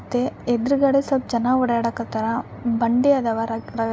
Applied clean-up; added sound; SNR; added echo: none; none; none; none.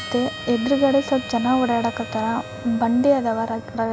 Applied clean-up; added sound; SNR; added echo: none; Harmonica; 14 dB; none.